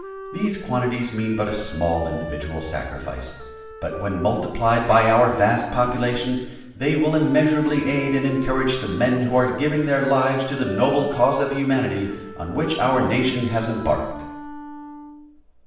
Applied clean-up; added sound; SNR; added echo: none; Wind instrument, woodwind instrument; 15 dB; reverberation time 1.0 s.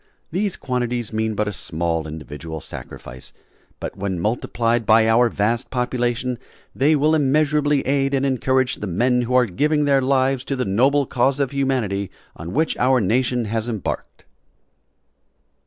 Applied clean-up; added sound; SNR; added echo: none; none; none; none.